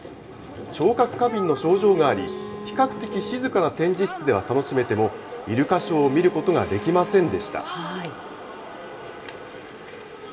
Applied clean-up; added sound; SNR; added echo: none; Bowed string instrument; 13 dB; reverberation time 0.3 s.